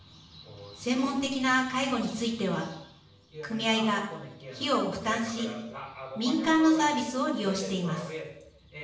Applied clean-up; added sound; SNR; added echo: none; none; none; reverberation time 0.7 s.